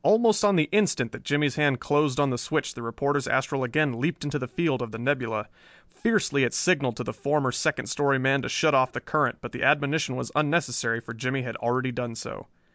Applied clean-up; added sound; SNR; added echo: none; none; none; none.